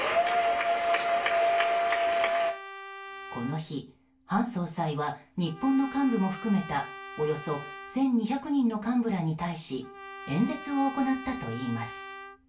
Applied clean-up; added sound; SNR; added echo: none; Trumpet; 15 dB; reverberation time 0.3 s.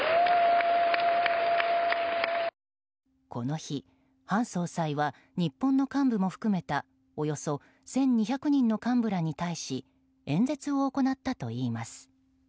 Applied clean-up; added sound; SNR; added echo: none; none; none; none.